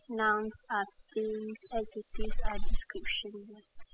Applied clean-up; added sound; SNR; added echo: classical method spectral subtraction.